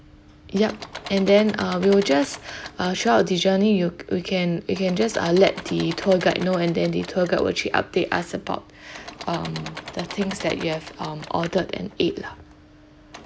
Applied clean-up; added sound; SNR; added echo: none; Engine / Mechanisms; 16 dB; none.